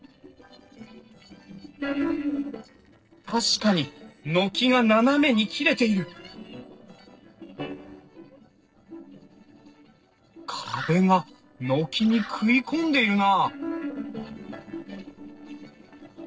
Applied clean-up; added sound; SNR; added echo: neural separator model SepFormer DNS4.